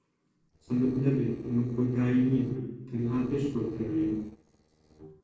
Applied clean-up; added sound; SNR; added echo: neural separator model SepFormer DNS4.